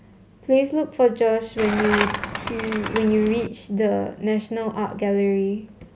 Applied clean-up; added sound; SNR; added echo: none; Skateboard; 5 dB; none.